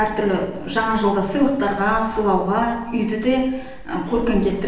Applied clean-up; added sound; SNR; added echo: none; Breathing; 18 dB; reverberation time 0.9 s.